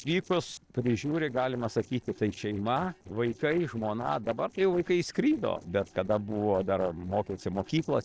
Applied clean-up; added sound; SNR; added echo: neural separator model SepFormer DNS4.